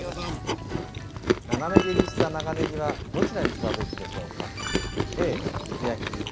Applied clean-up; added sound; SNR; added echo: none; Chewing, mastication; -4 dB; none.